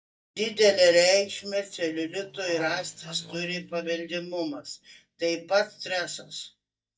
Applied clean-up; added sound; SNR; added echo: neural mask model DeepFilterNet 3.